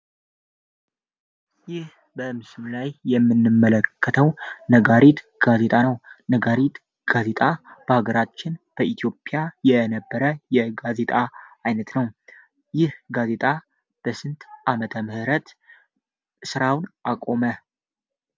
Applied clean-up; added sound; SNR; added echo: none; none; none; none.